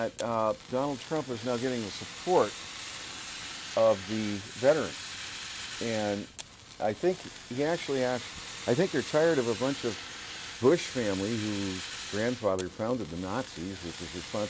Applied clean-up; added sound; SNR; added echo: none; Fire; 11 dB; none.